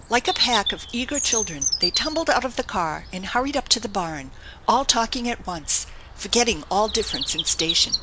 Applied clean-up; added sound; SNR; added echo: none; Bird vocalization, bird call, bird song; 6 dB; none.